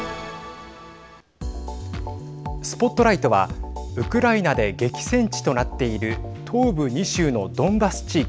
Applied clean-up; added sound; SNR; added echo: none; none; none; none.